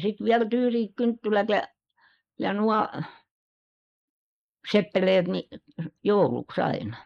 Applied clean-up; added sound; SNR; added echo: neural mask model Resemble Enhance denoiser.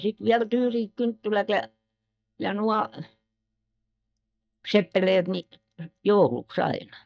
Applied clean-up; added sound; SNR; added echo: neural mask model DeepFilterNet 3.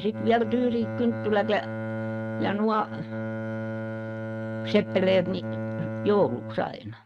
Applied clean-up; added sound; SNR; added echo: neural mask model RNNoise.